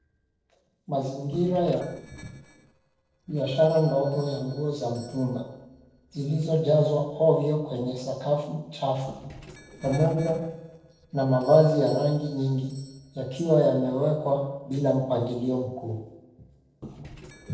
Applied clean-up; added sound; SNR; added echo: neural separator model SepFormer DNS4.